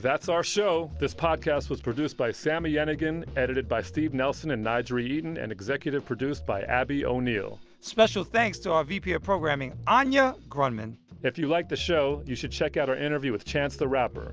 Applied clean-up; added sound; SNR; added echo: none; none; none; none.